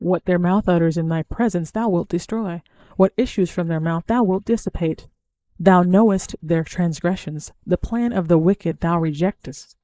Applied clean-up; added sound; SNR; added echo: neural mask model Resemble Enhance denoiser.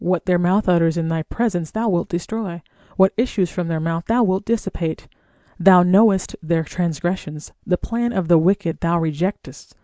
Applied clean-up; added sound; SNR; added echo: none; none; none; none.